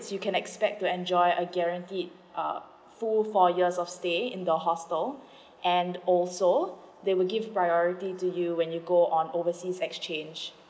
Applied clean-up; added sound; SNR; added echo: none; none; none; none.